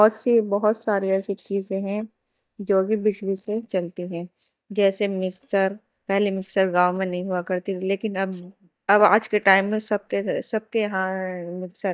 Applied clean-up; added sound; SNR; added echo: neural mask model DeepFilterNet 3.